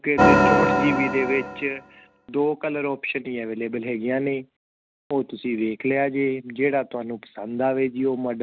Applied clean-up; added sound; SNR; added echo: none; Organ; -4 dB; none.